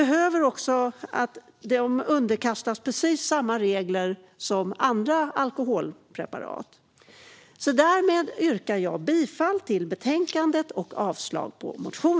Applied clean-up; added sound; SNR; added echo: none; none; none; none.